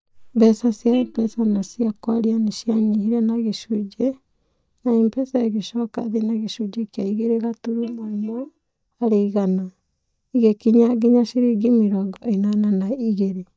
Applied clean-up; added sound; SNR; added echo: neural mask model DeepFilterNet 3.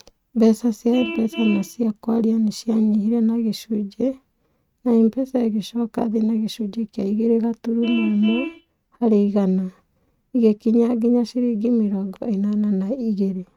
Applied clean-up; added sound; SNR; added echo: neural mask model RNNoise.